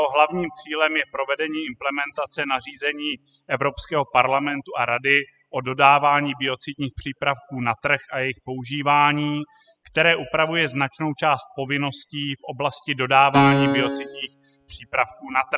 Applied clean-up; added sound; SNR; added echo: classical method spectral subtraction.